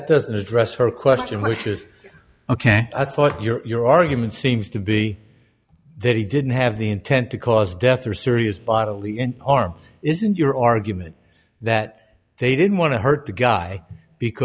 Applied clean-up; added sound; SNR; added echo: none; none; none; none.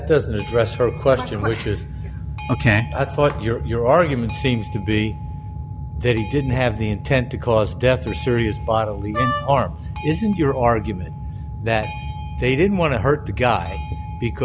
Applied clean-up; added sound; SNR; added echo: none; Wind instrument, woodwind instrument + Boat, Water vehicle; 8 dB; none.